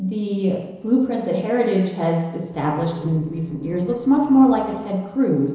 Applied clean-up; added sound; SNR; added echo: neural separator model SepFormer DNS4.